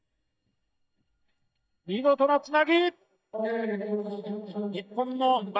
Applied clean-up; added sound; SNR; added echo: neural mask model DeepFilterNet 3.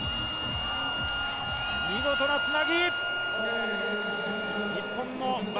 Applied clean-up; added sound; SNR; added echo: none; Bowed string instrument; -1 dB; none.